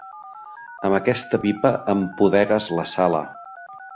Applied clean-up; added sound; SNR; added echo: none; Telephone; 17 dB; none.